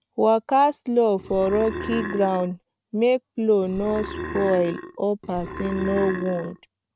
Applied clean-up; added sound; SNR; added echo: none; Burping, eructation; 10 dB; none.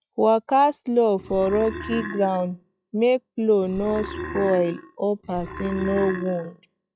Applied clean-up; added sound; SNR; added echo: classical method log-MMSE.